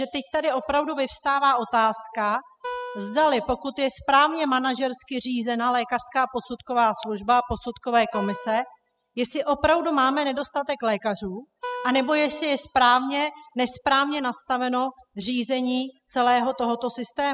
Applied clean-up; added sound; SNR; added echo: classical method spectral subtraction.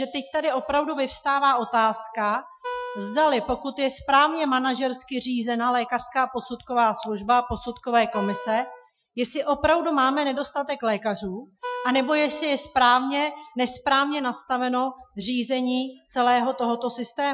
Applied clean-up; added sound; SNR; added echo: classical method Wiener filter.